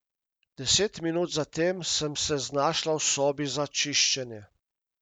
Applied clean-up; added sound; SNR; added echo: none; none; none; none.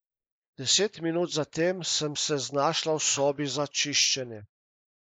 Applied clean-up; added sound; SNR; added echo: neural mask model Resemble Enhance denoiser.